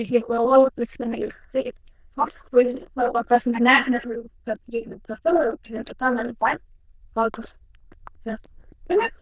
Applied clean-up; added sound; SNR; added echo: neural diffusion model UNIVERSE++.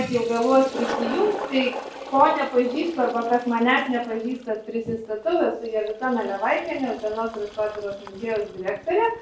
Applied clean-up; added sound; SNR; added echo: none; Toilet flush; 13 dB; none.